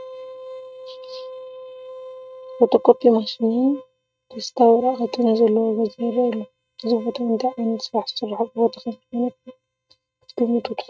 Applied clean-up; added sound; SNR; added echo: neural mask model RNNoise.